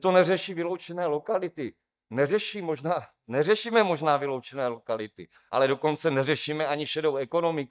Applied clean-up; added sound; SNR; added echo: neural mask model DeepFilterNet 3.